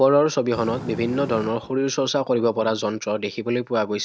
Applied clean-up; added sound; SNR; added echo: none; Fire; 17 dB; none.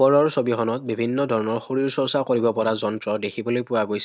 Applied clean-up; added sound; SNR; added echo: none; none; none; none.